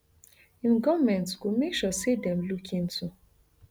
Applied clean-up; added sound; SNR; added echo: none; none; none; none.